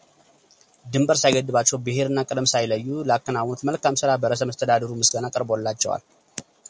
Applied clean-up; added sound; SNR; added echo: none; none; none; none.